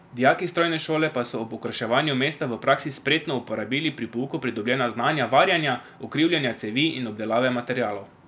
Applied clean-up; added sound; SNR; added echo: none; none; none; none.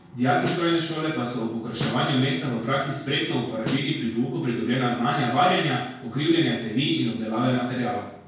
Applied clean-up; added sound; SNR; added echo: none; Snare drum; 12 dB; reverberation time 0.6 s.